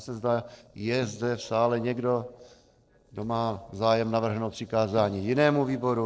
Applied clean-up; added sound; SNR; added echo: neural separator model SepFormer DNS4.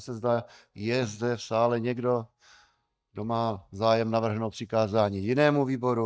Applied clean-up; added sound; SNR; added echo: neural mask model DeepFilterNet 3.